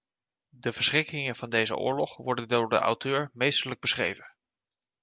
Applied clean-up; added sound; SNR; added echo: none; none; none; none.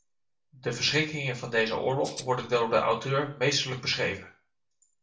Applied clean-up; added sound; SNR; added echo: none; Rattle (instrument); 13 dB; reverberation time 0.3 s.